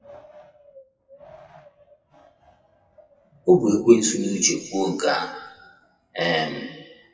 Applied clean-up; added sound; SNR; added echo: classical method WPE with log-MMSE.